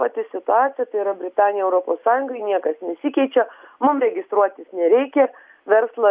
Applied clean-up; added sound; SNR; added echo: none; none; none; none.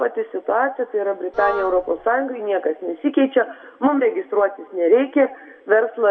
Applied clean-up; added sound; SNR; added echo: none; Wind instrument, woodwind instrument; 10 dB; reverberation time 0.7 s.